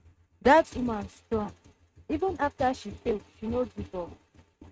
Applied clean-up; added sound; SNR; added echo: neural mask model RNNoise.